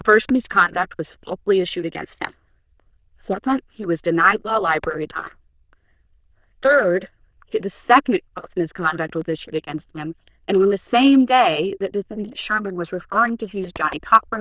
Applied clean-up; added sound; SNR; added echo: neural diffusion model UNIVERSE++.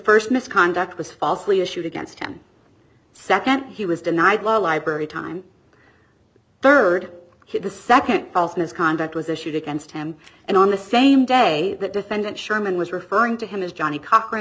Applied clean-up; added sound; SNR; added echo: none; none; none; none.